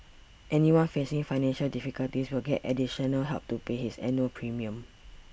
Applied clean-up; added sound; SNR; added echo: none; none; none; none.